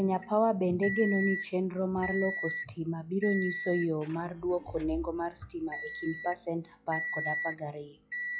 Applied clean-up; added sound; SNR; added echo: classical method log-MMSE.